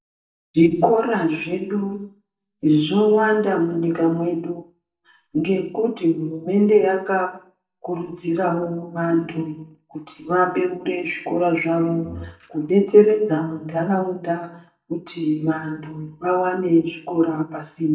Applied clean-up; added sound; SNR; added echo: neural mask model DeepFilterNet 3.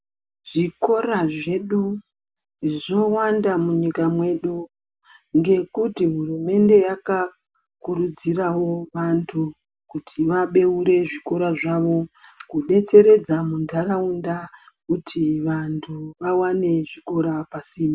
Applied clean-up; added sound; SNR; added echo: none; none; none; none.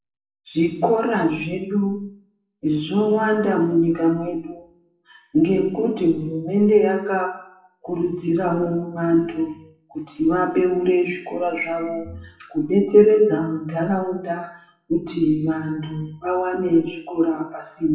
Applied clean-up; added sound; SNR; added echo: classical method WPE with log-MMSE.